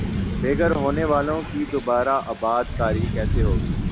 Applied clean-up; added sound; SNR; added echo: none; Thunder / Rain; 1 dB; none.